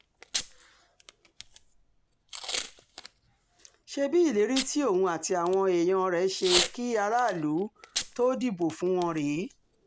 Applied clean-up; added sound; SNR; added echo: none; Packing tape, duct tape / Tearing; 6 dB; none.